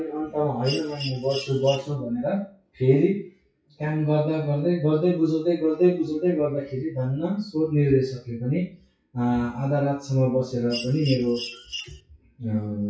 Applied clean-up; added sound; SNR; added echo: classical method WPE with log-MMSE.